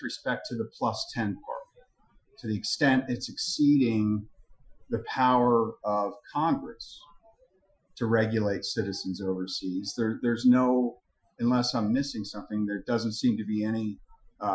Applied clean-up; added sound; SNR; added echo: classical method Wiener filter.